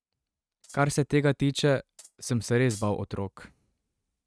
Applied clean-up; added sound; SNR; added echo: neural mask model RNNoise.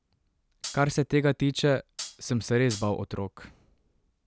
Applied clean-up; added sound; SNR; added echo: none; Hi-hat; 9 dB; none.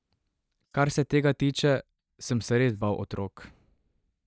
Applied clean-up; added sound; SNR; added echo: neural mask model DeepFilterNet 3.